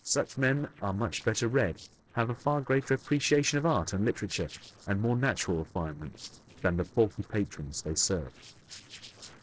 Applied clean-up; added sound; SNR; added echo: neural separator model SepFormer DNS4.